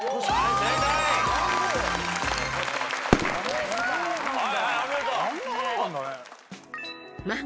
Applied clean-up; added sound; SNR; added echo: none; Fireworks; 6 dB; none.